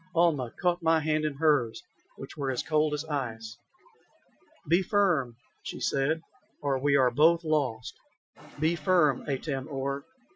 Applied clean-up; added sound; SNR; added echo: classical method Wiener filter.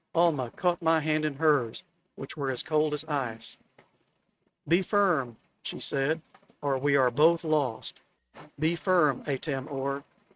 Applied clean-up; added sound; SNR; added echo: neural mask model RNNoise.